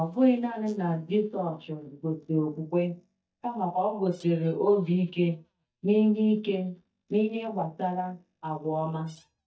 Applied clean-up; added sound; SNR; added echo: neural mask model DeepFilterNet 3.